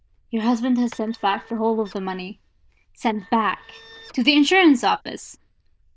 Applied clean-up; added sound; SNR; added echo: neural diffusion model UNIVERSE++.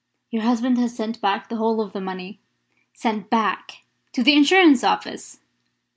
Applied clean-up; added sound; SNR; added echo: none; none; none; none.